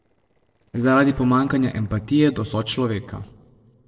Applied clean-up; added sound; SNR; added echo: neural separator model SepFormer DNS4.